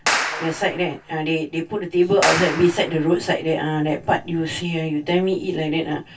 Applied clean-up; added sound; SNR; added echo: none; Clapping; 6 dB; reverberation time 0.1 s.